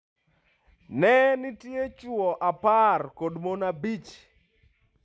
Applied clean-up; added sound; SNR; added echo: none; none; none; none.